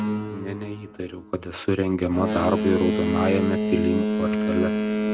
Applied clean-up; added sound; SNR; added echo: none; Boat, Water vehicle; 0 dB; none.